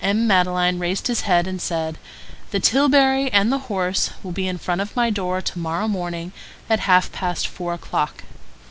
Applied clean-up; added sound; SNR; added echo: none; none; none; none.